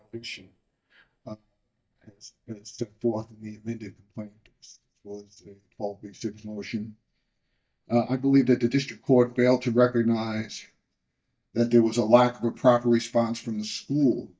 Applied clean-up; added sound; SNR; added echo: neural mask model DeepFilterNet 3.